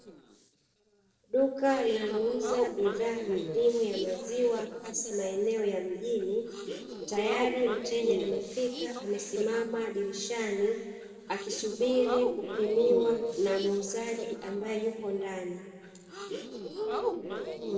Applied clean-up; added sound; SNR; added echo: neural separator model SepFormer DNS4.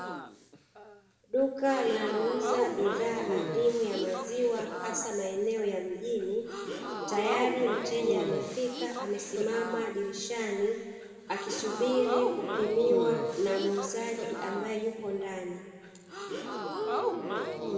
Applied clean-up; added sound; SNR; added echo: none; Crowd / Gasp; 4 dB; reverberation time 2.0 s.